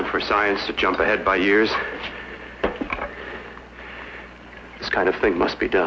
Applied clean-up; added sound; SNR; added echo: none; none; none; none.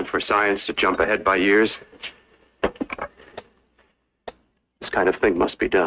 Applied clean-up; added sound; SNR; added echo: neural mask model RNNoise.